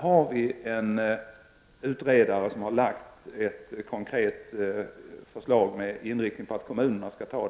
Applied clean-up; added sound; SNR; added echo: none; none; none; none.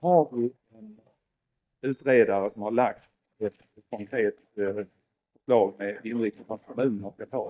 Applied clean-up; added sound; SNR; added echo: neural mask model DeepFilterNet 3.